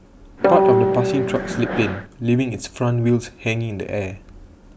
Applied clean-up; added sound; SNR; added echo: none; Guitar; -3 dB; none.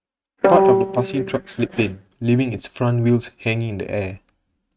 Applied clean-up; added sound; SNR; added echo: neural mask model RNNoise.